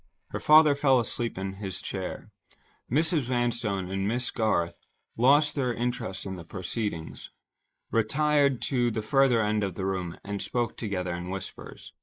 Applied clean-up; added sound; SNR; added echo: neural mask model Resemble Enhance denoiser.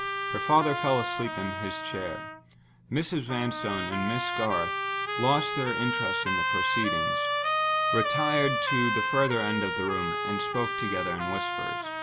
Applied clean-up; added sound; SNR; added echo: none; Trumpet; -1 dB; none.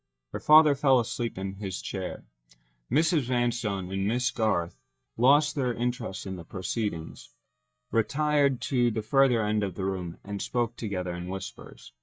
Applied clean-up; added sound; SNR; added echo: neural mask model DeepFilterNet 3.